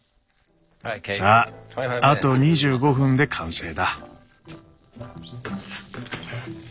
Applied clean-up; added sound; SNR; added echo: neural separator model SepFormer DNS4.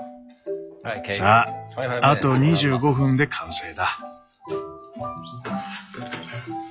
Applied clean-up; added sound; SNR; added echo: classical method log-MMSE.